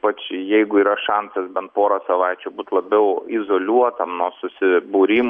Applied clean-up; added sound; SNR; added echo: none; none; none; none.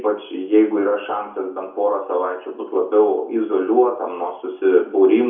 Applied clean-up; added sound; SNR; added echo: none; none; none; reverberation time 0.6 s.